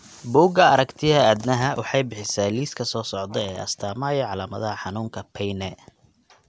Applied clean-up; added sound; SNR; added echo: none; none; none; none.